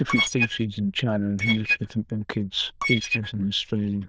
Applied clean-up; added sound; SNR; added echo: neural diffusion model UNIVERSE++.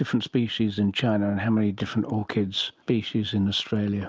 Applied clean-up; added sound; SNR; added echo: none; none; none; none.